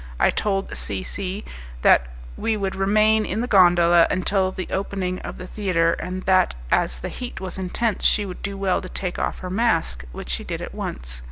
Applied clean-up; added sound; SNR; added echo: none; none; none; none.